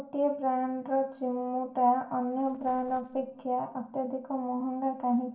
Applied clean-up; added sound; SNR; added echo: neural separator model SepFormer DNS4.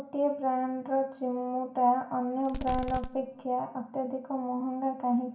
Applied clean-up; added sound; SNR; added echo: none; Fireworks; 8 dB; reverberation time 0.5 s.